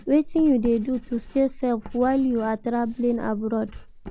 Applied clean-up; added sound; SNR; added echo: none; Writing; 16 dB; none.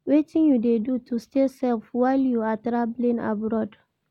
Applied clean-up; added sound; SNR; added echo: none; none; none; none.